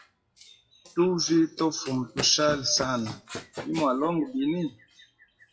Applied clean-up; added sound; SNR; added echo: classical method WPE with log-MMSE.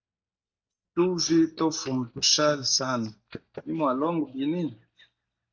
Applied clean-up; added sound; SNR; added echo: neural mask model DeepFilterNet 3.